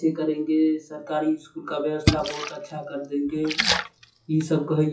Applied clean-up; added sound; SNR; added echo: classical method WPE with log-MMSE.